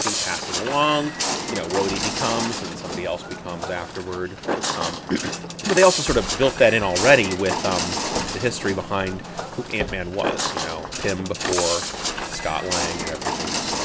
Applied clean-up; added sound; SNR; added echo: none; Walk, footsteps; 3 dB; none.